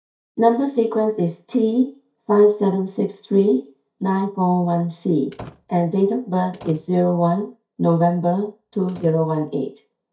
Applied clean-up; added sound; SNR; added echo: neural mask model DeepFilterNet 3.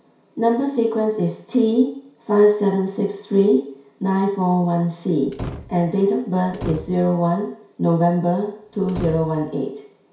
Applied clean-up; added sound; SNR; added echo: none; Slam; 13 dB; reverberation time 0.6 s.